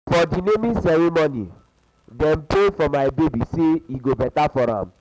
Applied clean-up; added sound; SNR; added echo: none; none; none; none.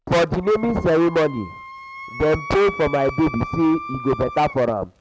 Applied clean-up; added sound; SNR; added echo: none; Wind instrument, woodwind instrument; 14 dB; none.